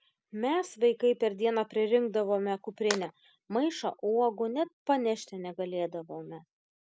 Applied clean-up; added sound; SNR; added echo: none; none; none; none.